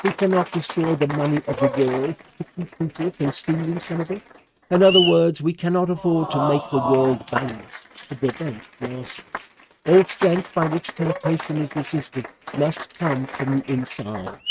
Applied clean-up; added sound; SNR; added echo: neural mask model RNNoise.